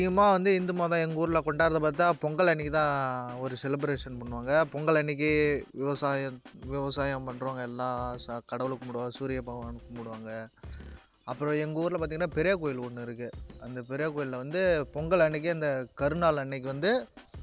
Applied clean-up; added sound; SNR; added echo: none; Drum kit; 18 dB; none.